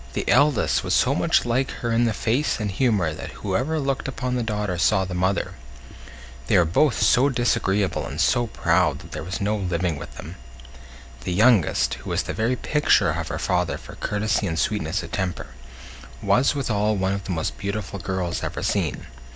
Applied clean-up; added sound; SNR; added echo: none; none; none; none.